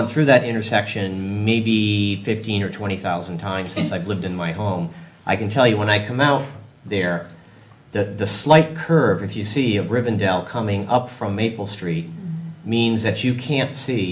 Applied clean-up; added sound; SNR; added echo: none; none; none; none.